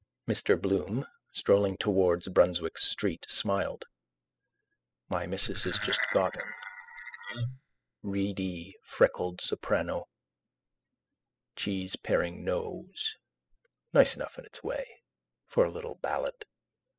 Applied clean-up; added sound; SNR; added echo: classical method spectral subtraction.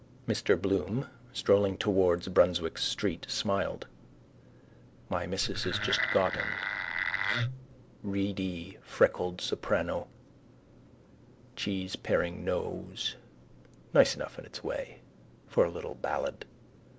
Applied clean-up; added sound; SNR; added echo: none; Wood; 2 dB; none.